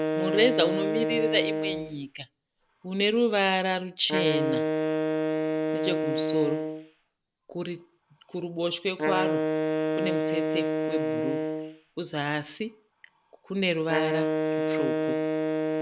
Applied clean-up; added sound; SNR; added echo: none; Wind instrument, woodwind instrument; -1 dB; none.